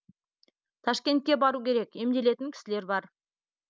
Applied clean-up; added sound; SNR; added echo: none; none; none; none.